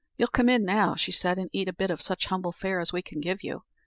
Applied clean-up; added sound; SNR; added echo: none; none; none; none.